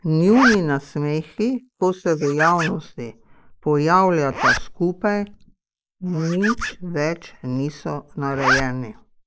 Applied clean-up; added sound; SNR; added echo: neural mask model Resemble Enhance denoiser.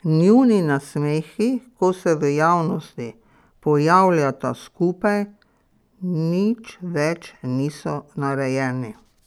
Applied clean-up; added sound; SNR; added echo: none; none; none; none.